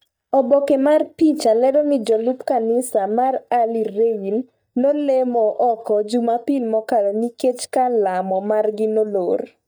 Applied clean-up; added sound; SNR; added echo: neural mask model DeepFilterNet 3.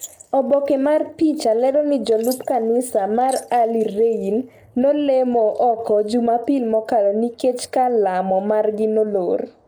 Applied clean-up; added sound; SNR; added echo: neural mask model Resemble Enhance denoiser.